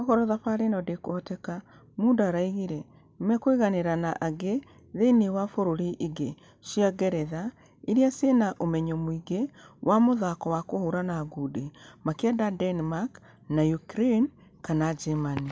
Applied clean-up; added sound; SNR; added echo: none; none; none; none.